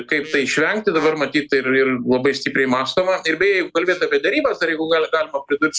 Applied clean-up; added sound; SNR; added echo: neural mask model Resemble Enhance denoiser.